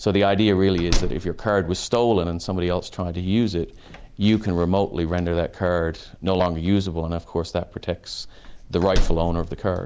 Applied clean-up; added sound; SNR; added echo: none; Slam; 7 dB; none.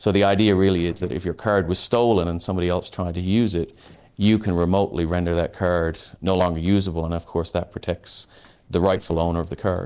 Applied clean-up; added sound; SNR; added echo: neural separator model SepFormer DNS4.